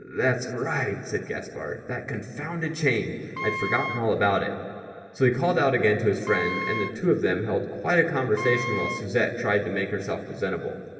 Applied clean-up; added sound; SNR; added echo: none; Wind instrument, woodwind instrument; 7 dB; reverberation time 2.6 s.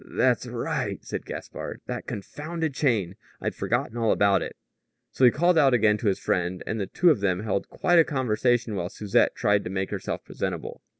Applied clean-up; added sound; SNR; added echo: none; none; none; none.